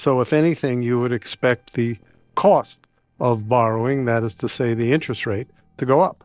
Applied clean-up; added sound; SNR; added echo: neural separator model SepFormer DNS4.